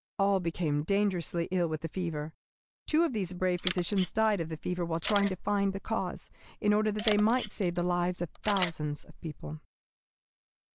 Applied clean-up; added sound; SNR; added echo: neural mask model Resemble Enhance denoiser.